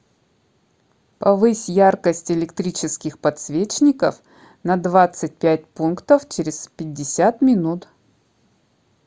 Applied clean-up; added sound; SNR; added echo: none; none; none; none.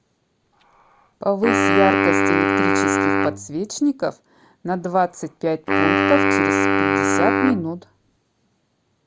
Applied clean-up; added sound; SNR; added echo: none; Wind instrument, woodwind instrument; -4 dB; none.